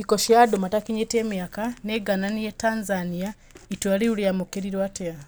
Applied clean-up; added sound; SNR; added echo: none; none; none; none.